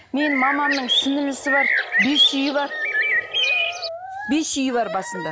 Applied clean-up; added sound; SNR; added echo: none; Bird; -3 dB; none.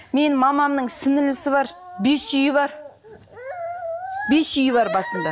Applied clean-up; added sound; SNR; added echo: none; none; none; none.